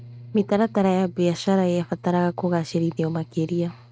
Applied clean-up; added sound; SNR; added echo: neural mask model RNNoise.